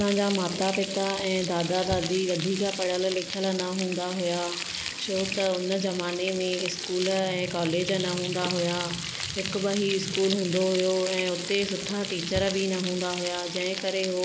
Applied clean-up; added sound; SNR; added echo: none; Frying (food); 7 dB; none.